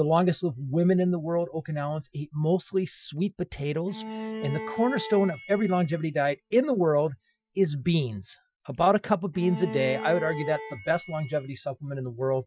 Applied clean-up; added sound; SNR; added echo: classical method Wiener filter.